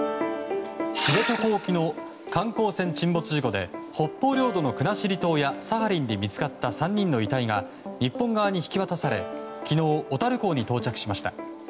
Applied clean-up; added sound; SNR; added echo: none; none; none; none.